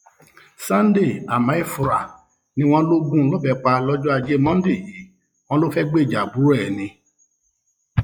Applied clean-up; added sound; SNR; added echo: classical method log-MMSE.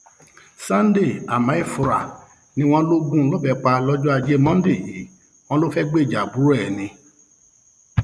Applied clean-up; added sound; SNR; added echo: none; Fireworks; 17 dB; none.